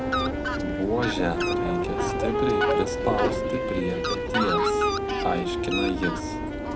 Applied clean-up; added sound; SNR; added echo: none; Fowl + Wind instrument, woodwind instrument; -4 dB; none.